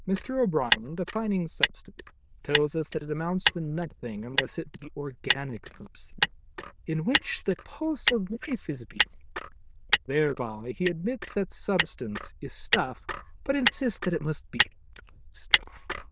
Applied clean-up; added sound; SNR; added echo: neural diffusion model UNIVERSE++.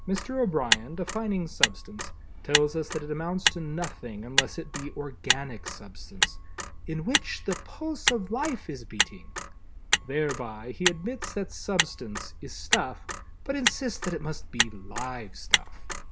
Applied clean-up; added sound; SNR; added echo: none; Motor vehicle (road); -2 dB; none.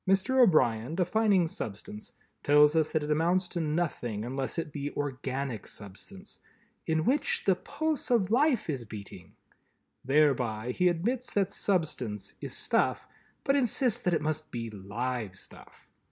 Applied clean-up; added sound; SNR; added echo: none; none; none; none.